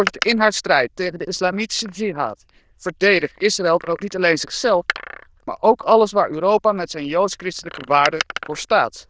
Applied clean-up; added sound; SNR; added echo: neural diffusion model UNIVERSE++.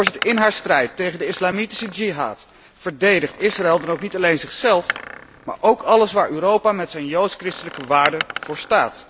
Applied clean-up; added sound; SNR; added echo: none; Door; 13 dB; none.